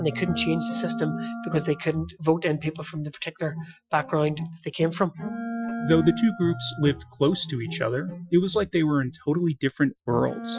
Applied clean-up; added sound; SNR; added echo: classical method Wiener filter.